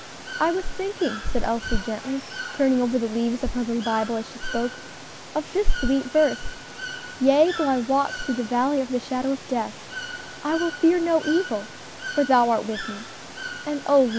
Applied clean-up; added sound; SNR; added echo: none; Water / Bird; 13 dB; none.